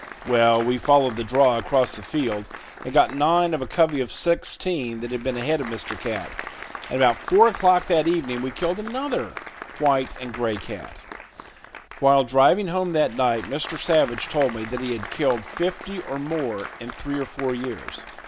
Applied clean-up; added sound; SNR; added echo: none; Applause; 15 dB; none.